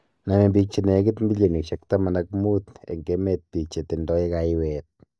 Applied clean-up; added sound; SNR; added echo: neural mask model DeepFilterNet 3.